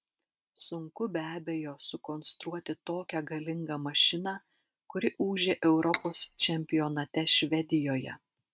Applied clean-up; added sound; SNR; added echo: neural mask model RNNoise.